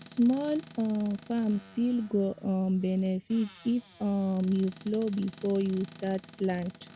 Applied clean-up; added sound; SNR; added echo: none; Squeak / Cupboard open or close; 18 dB; none.